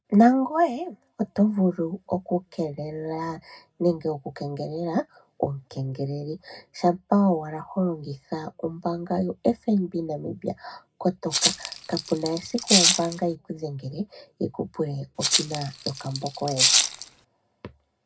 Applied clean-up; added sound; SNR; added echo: none; Rattle (instrument); -1 dB; reverberation time 0.2 s.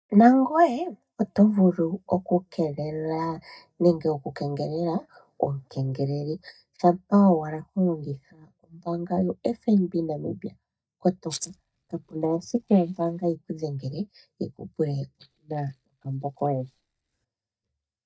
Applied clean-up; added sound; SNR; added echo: neural mask model DeepFilterNet 3.